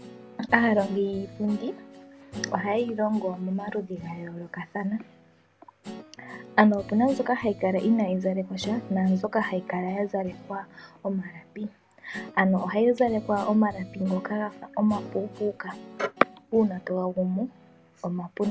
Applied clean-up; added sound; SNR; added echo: none; Guitar; 16 dB; none.